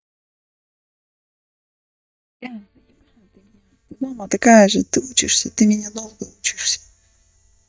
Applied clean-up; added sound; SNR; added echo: neural mask model DeepFilterNet 3.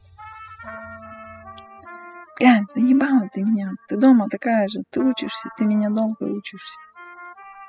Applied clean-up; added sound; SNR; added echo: classical method spectral subtraction.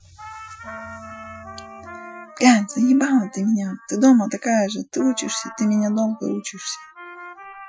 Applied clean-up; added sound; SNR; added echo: classical method Wiener filter.